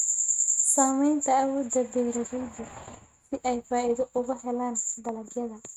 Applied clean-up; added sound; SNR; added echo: neural mask model RNNoise.